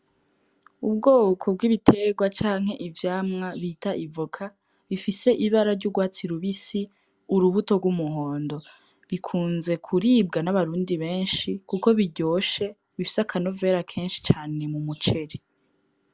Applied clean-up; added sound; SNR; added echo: none; none; none; none.